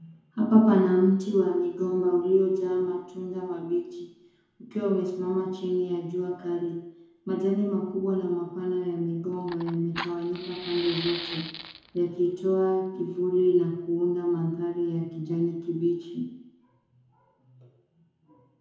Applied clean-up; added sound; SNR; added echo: none; Fire; 13 dB; reverberation time 0.9 s.